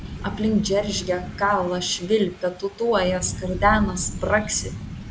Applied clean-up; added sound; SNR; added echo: none; Thunder / Rain; 9 dB; none.